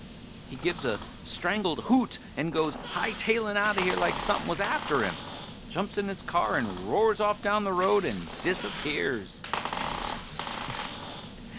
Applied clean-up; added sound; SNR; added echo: none; Squeak + Tearing; 8 dB; none.